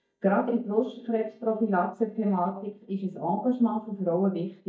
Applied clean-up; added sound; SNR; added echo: neural mask model DeepFilterNet 3.